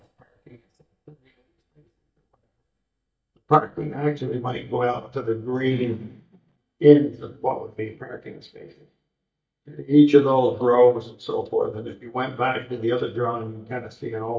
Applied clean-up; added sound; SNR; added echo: neural mask model DeepFilterNet 3.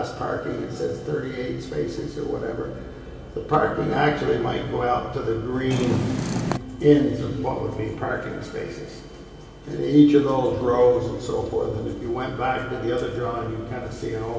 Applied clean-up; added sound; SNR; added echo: none; Purr; 2 dB; reverberation time 2.7 s.